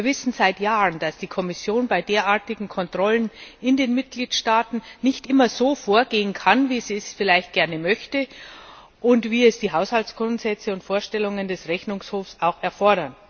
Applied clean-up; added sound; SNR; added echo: none; none; none; none.